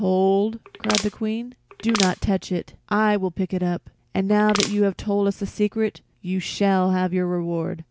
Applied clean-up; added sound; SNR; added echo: none; Crushing; 6 dB; none.